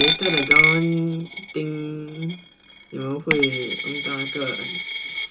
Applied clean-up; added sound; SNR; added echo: none; Coin (dropping); -4 dB; reverberation time 0.2 s.